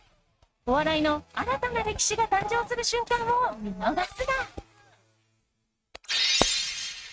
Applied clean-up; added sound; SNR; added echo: neural mask model RNNoise.